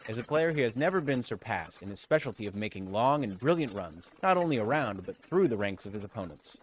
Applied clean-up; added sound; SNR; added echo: neural mask model RNNoise.